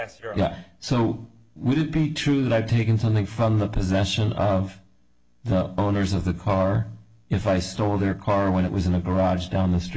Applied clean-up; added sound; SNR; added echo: none; none; none; none.